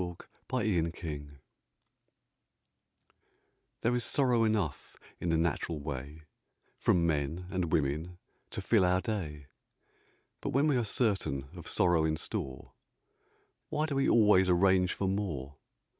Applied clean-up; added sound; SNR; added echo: none; none; none; none.